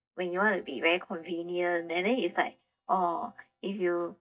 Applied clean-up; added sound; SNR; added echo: neural mask model DeepFilterNet 3.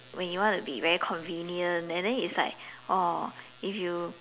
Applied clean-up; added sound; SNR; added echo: none; none; none; none.